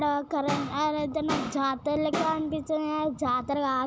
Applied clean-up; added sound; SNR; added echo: none; none; none; none.